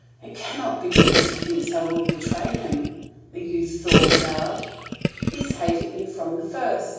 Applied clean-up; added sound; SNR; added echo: none; Gurgling; -4 dB; reverberation time 1.2 s.